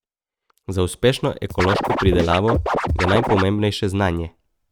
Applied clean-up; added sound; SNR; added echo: neural mask model RNNoise.